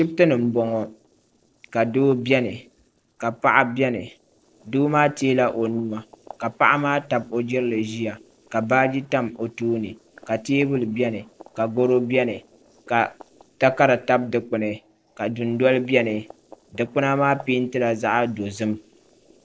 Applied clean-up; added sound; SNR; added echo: neural separator model SepFormer DNS4.